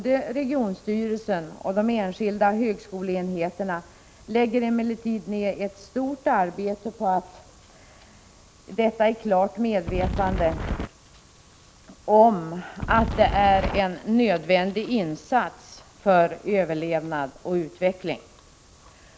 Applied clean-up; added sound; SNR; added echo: none; Wind; 3 dB; none.